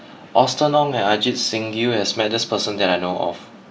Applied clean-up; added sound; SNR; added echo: none; none; none; none.